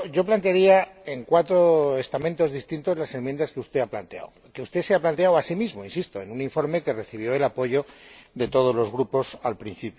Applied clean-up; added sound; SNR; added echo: none; none; none; none.